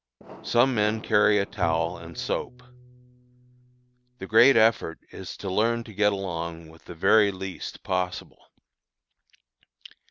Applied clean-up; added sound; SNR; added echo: none; Fireworks + Bowed string instrument; 16 dB; none.